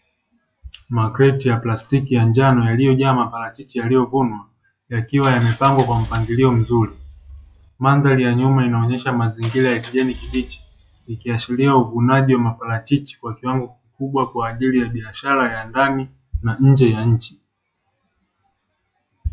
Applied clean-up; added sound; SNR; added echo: classical method log-MMSE.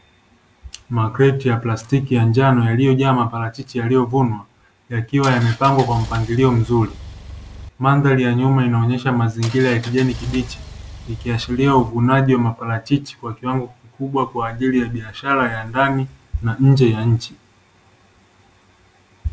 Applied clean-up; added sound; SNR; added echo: none; Engine; 15 dB; none.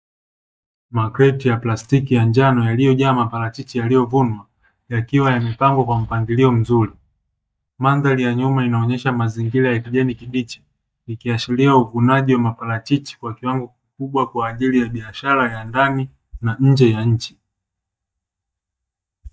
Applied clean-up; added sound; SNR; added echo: neural mask model DeepFilterNet 3.